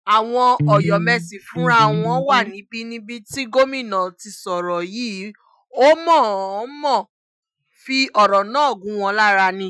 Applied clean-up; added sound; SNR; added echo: classical method Wiener filter.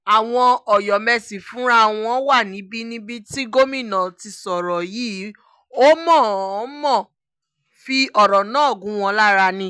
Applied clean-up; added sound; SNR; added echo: none; none; none; none.